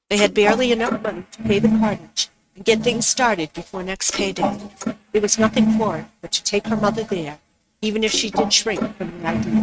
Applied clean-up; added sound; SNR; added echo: neural mask model RNNoise.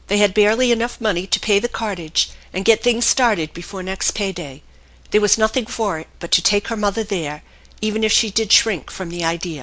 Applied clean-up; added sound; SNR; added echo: none; none; none; none.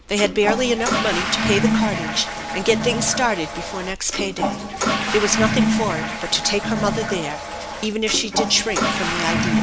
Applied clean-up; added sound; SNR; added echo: none; Toilet flush / Water; 0 dB; none.